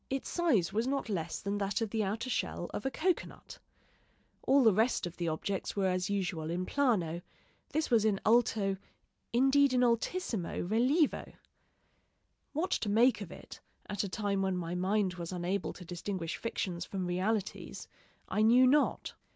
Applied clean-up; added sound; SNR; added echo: none; none; none; none.